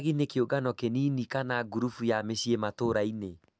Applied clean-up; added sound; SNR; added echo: none; none; none; none.